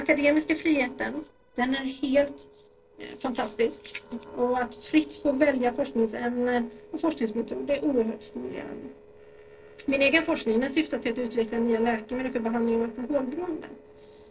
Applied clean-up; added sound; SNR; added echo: neural separator model SepFormer DNS4.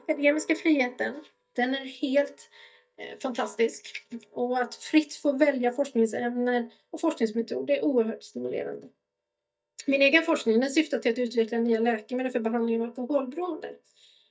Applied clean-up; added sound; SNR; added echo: neural mask model DeepFilterNet 3.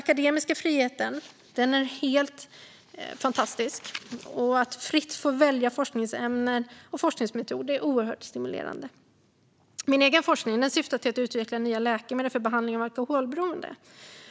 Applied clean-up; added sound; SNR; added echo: none; none; none; none.